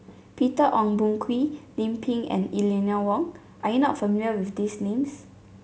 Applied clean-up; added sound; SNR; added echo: none; none; none; none.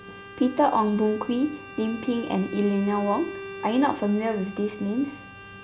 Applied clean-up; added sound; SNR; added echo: none; Bowed string instrument; 14 dB; none.